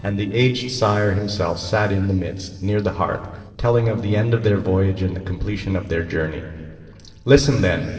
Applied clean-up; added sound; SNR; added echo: neural separator model SepFormer DNS4.